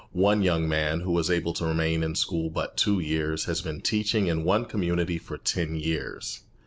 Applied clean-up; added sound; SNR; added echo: none; none; none; none.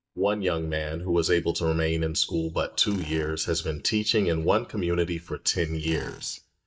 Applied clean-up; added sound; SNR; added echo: neural mask model DeepFilterNet 3.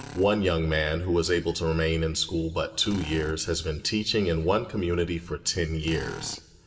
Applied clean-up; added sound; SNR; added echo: none; Drill; 20 dB; reverberation time 1.2 s.